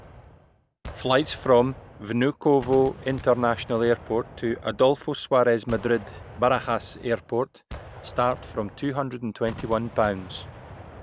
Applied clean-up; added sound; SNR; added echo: none; Gunshot, gunfire; 17 dB; none.